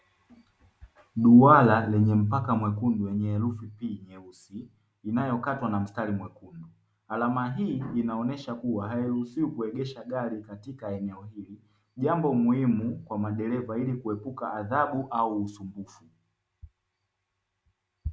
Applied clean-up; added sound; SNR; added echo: none; none; none; none.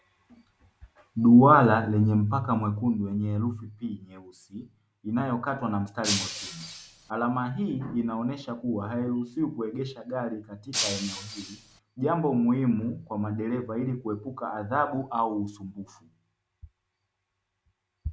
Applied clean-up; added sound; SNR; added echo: none; Shatter; 6 dB; none.